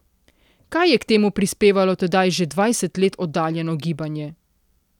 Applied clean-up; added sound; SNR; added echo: none; none; none; none.